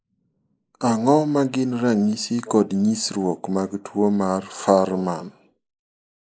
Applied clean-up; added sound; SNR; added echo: neural mask model Resemble Enhance denoiser.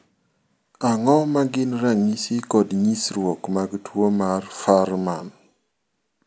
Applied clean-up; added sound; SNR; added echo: none; none; none; none.